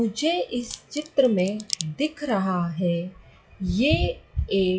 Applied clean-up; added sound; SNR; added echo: classical method WPE with log-MMSE.